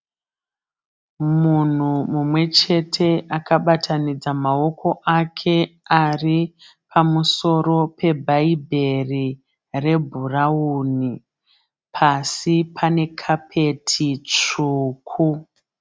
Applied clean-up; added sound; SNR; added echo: none; none; none; none.